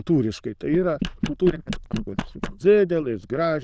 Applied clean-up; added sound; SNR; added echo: neural diffusion model UNIVERSE++.